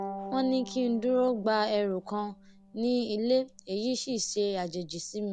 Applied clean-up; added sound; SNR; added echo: none; Bowed string instrument; 16 dB; none.